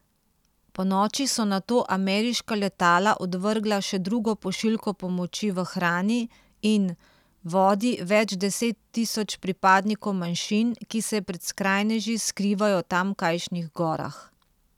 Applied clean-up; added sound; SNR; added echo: none; none; none; none.